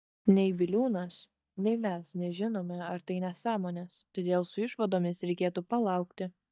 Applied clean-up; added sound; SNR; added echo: neural mask model DeepFilterNet 3.